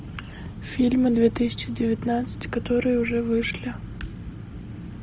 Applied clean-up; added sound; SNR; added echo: none; none; none; none.